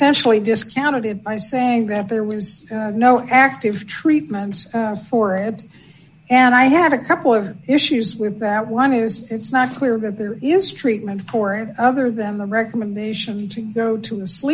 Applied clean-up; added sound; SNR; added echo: none; none; none; none.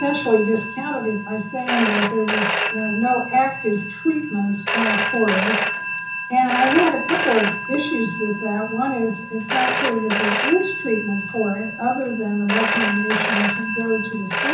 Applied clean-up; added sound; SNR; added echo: none; Telephone; -2 dB; reverberation time 0.6 s.